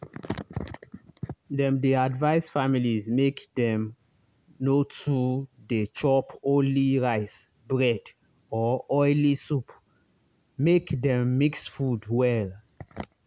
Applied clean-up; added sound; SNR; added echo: none; none; none; none.